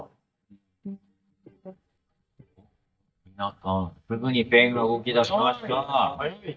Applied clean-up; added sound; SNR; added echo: neural mask model DeepFilterNet 3.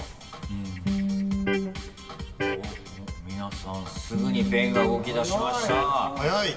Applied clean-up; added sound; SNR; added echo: none; Electric guitar; 0 dB; reverberation time 2.0 s.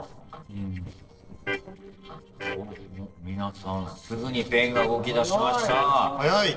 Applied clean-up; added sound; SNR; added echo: neural separator model SepFormer DNS4.